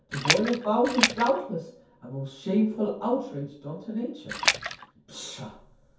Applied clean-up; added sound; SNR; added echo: none; Splash, splatter; -1 dB; reverberation time 0.6 s.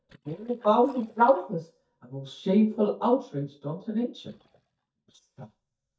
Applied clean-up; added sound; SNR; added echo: neural mask model DeepFilterNet 3.